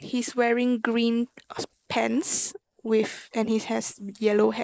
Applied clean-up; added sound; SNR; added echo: neural mask model Resemble Enhance denoiser.